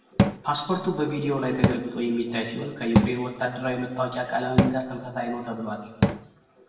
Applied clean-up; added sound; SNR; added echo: none; Cupboard open or close / Drawer open or close; 0 dB; reverberation time 1.1 s.